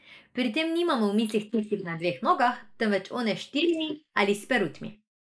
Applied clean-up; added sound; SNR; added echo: neural mask model Resemble Enhance denoiser.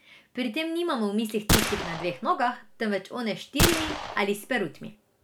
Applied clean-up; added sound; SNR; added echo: none; Gunshot, gunfire; -1 dB; none.